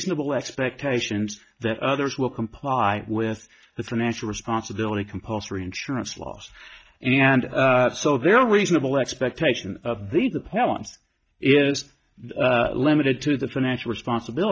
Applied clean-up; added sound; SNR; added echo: neural mask model DeepFilterNet 3.